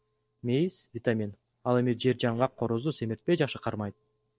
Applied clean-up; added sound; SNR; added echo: neural separator model SepFormer DNS4.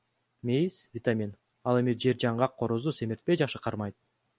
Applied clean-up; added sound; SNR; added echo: none; none; none; none.